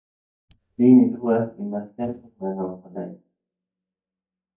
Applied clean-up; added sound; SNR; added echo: neural mask model DeepFilterNet 3.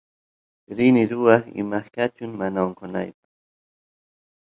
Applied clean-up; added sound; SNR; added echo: none; none; none; none.